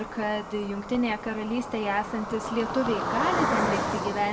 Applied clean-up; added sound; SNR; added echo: none; Cricket; 2 dB; reverberation time 0.7 s.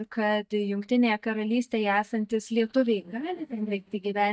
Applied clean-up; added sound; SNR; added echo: neural mask model DeepFilterNet 3.